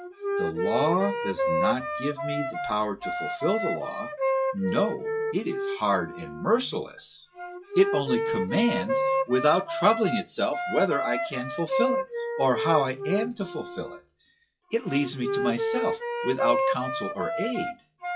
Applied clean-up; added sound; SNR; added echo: classical method WPE with log-MMSE.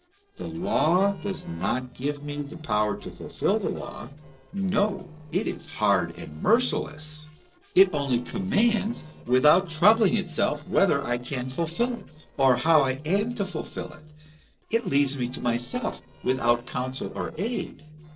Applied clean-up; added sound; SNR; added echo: neural separator model SepFormer DNS4.